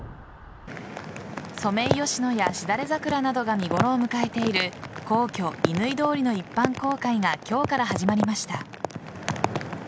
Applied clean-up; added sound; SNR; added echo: none; none; none; none.